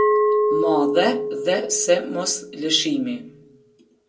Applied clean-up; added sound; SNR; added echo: none; Glass; 0 dB; reverberation time 0.2 s.